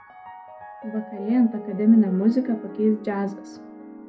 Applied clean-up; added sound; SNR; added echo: none; Piano; 16 dB; reverberation time 0.3 s.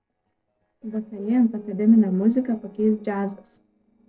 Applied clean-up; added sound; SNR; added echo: neural separator model SepFormer DNS4.